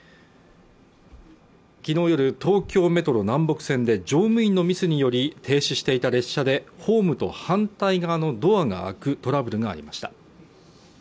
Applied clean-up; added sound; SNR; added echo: none; none; none; none.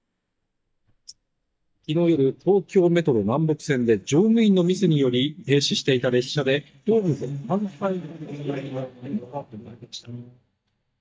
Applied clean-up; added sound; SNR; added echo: neural mask model DeepFilterNet 3.